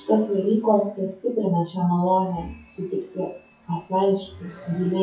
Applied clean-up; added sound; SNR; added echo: classical method WPE with log-MMSE.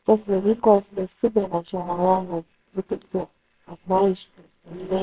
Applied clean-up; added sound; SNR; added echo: neural separator model SepFormer WHAMR!.